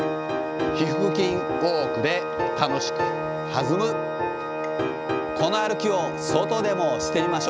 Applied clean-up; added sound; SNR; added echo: none; Organ; 2 dB; none.